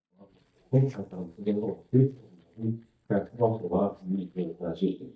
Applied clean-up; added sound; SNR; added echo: neural mask model DeepFilterNet 3.